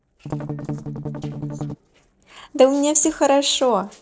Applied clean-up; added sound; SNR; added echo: neural separator model SepFormer DNS4.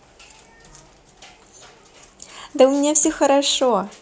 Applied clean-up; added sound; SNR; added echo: none; none; none; none.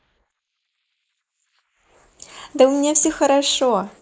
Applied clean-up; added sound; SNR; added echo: neural mask model Resemble Enhance denoiser.